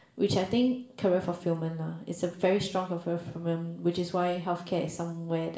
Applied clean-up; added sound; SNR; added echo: none; none; none; reverberation time 0.5 s.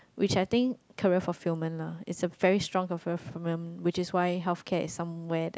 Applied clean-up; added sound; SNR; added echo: none; none; none; none.